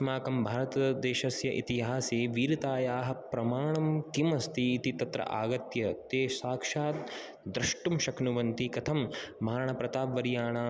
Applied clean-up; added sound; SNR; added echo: none; none; none; none.